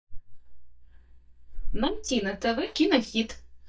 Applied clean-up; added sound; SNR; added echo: neural mask model DeepFilterNet 3.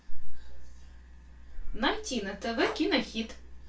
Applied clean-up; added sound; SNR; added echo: none; Breathing; 19 dB; reverberation time 0.3 s.